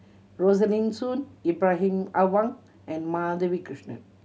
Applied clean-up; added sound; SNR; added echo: none; none; none; none.